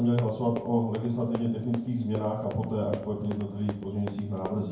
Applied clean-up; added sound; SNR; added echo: none; Run; 14 dB; reverberation time 0.9 s.